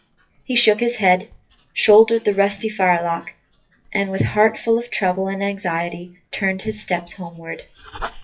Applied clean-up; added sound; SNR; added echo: classical method WPE with log-MMSE.